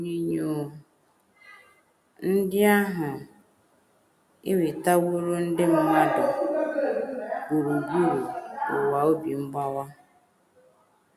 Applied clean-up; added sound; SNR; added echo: none; none; none; none.